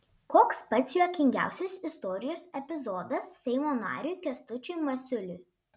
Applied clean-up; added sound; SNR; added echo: none; none; none; none.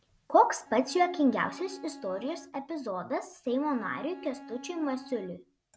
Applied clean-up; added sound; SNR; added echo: none; Bowed string instrument; 17 dB; none.